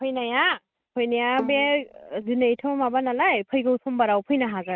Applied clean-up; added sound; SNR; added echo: neural mask model RNNoise.